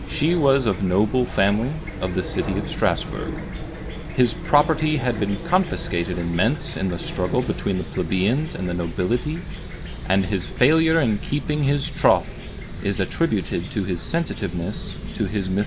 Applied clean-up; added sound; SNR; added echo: none; Chirp, tweet / Fowl; 8 dB; none.